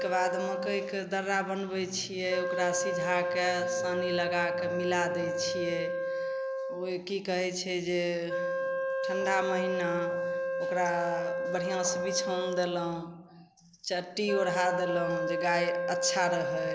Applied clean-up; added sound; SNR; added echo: none; Wind instrument, woodwind instrument; 0 dB; none.